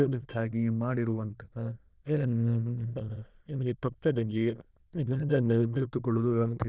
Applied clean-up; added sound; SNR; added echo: neural diffusion model UNIVERSE++.